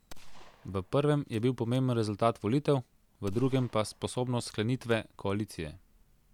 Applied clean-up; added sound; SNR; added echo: none; Gunshot, gunfire; 18 dB; none.